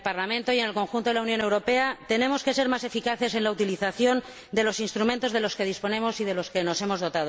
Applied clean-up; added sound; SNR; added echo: none; none; none; none.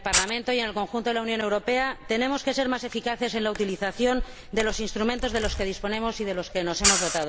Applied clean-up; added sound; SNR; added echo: none; Camera; 5 dB; none.